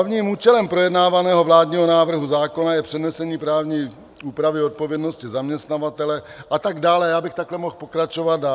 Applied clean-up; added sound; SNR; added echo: none; none; none; none.